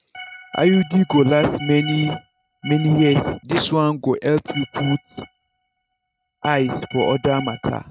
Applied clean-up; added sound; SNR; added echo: neural mask model RNNoise.